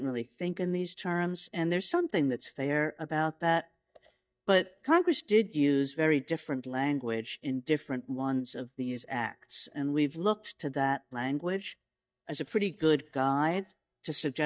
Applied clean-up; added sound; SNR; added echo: neural mask model DeepFilterNet 3.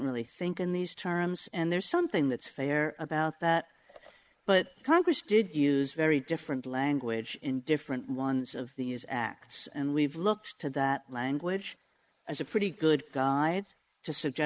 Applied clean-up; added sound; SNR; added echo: neural mask model Resemble Enhance denoiser.